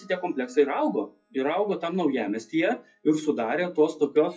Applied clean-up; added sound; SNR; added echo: classical method WPE with log-MMSE.